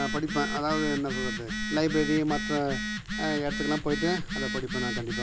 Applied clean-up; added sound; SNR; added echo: none; Telephone; 3 dB; none.